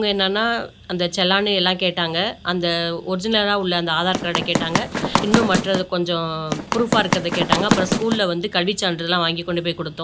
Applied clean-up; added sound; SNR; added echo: none; Run; 1 dB; none.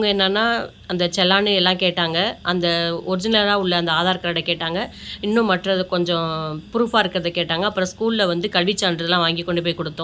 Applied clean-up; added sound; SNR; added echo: none; none; none; none.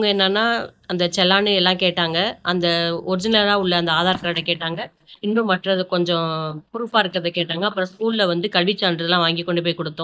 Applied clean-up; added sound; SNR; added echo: neural mask model DeepFilterNet 3.